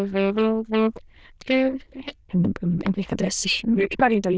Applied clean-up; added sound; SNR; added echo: neural diffusion model UNIVERSE++.